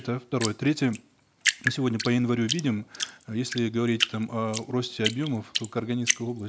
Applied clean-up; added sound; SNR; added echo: none; Drip; 5 dB; none.